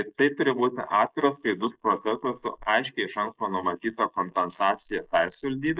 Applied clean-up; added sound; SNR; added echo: neural mask model Resemble Enhance denoiser.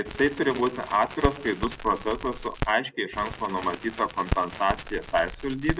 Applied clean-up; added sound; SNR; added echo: none; Crackle; 8 dB; none.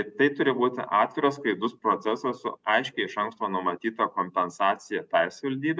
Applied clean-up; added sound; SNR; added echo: none; none; none; none.